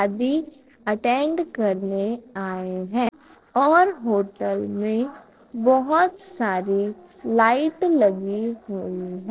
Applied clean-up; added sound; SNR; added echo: neural separator model SepFormer DNS4.